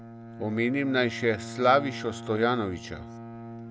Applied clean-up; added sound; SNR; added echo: none; Bowed string instrument; 12 dB; none.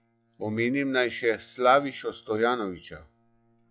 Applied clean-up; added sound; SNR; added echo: classical method log-MMSE.